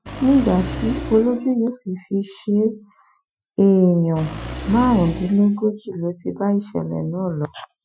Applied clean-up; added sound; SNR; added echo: classical method Wiener filter.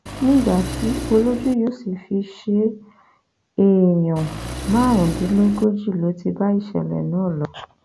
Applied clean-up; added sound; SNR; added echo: none; Engine; 8 dB; none.